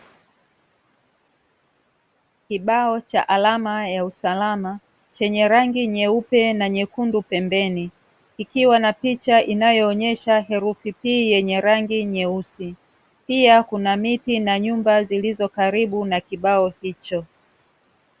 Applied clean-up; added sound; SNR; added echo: none; none; none; none.